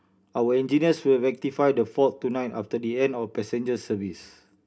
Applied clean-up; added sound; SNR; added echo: none; none; none; reverberation time 0.3 s.